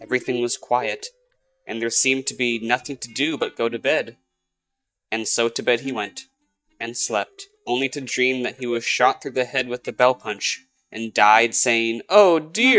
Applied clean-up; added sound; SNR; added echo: neural mask model DeepFilterNet 3.